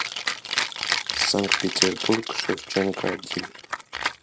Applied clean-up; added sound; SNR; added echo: neural mask model RNNoise.